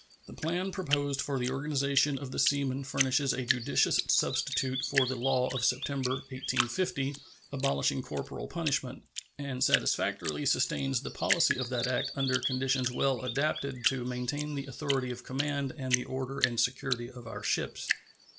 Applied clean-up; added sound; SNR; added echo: none; Drip + Bird vocalization, bird call, bird song; 6 dB; none.